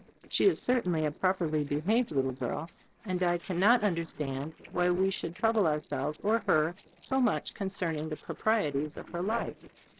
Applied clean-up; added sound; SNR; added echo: neural separator model SepFormer DNS4.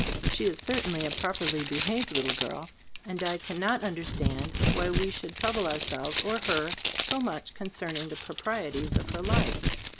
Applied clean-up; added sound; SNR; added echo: none; Crumpling, crinkling; 0 dB; none.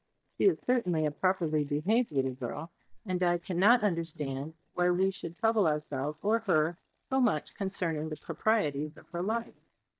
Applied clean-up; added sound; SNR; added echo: neural mask model DeepFilterNet 3.